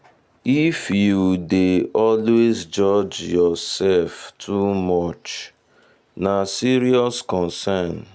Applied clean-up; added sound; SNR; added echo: none; none; none; none.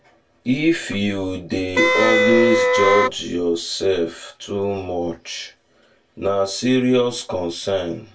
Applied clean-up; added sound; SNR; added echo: none; Wind instrument, woodwind instrument; -4 dB; reverberation time 0.2 s.